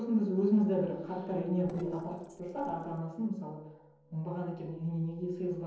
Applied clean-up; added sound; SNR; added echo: neural separator model SepFormer DNS4.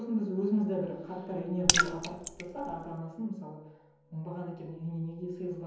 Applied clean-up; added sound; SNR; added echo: none; Raindrop / Splash, splatter; -4 dB; reverberation time 0.9 s.